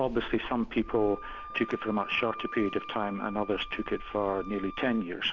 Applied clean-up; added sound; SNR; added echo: none; Wind instrument, woodwind instrument; 14 dB; none.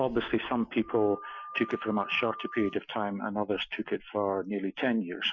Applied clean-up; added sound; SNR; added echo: classical method Wiener filter.